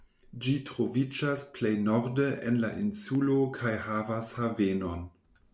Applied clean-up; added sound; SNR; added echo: none; none; none; none.